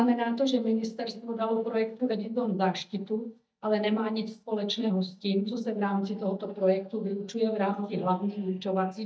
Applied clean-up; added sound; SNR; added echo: neural mask model DeepFilterNet 3.